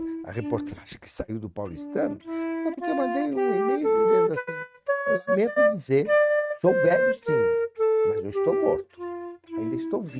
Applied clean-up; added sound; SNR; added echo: neural mask model RNNoise.